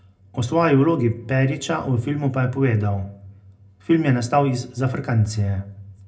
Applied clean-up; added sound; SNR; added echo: none; none; none; reverberation time 0.2 s.